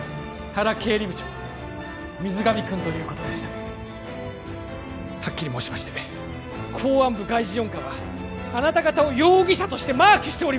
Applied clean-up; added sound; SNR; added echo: none; none; none; none.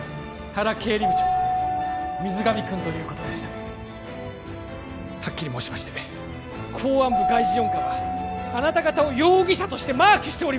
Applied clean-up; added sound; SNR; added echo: none; Keyboard (musical); 5 dB; none.